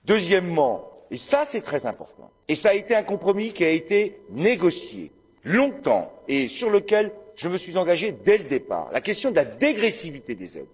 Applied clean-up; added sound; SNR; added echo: neural separator model SepFormer DNS4.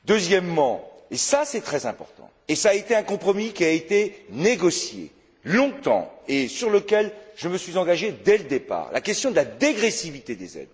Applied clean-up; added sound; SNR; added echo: none; none; none; none.